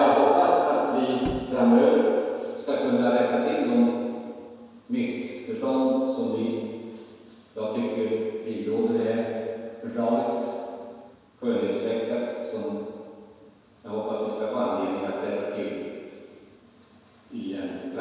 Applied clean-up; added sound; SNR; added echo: none; Bowed string instrument; 13 dB; reverberation time 1.9 s.